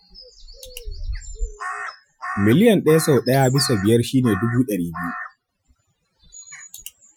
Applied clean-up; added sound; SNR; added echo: classical method Wiener filter.